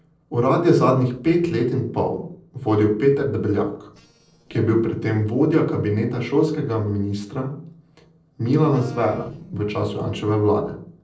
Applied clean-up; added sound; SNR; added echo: neural separator model SepFormer DNS4.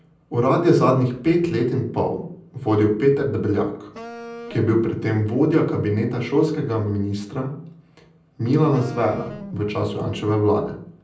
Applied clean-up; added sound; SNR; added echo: none; Wind instrument, woodwind instrument; 17 dB; reverberation time 0.6 s.